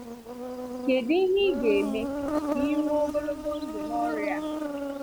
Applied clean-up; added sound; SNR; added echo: none; Insect; 4 dB; none.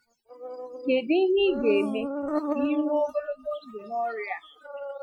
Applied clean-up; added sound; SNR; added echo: classical method Wiener filter.